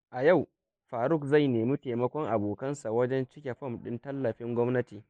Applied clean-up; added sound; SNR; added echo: neural mask model Resemble Enhance denoiser.